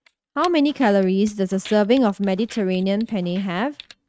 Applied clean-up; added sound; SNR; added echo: neural mask model RNNoise.